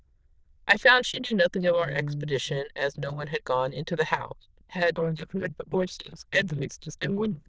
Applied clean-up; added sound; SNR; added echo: neural diffusion model UNIVERSE++.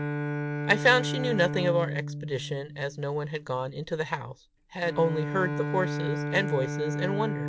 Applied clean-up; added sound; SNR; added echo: none; Bowed string instrument; 4 dB; none.